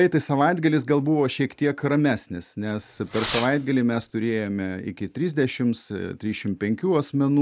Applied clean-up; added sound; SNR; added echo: none; Fireworks; 12 dB; none.